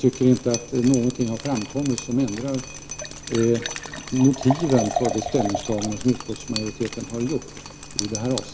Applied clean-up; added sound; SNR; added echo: none; Liquid + Drip; 9 dB; none.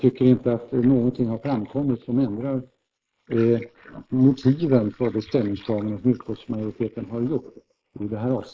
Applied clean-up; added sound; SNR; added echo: neural mask model Resemble Enhance denoiser.